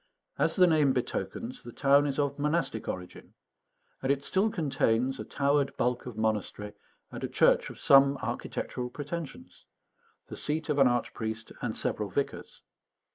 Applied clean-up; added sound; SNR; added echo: neural mask model Resemble Enhance denoiser.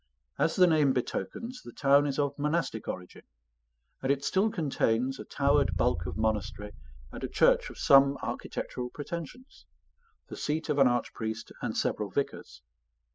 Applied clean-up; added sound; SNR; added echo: classical method spectral subtraction.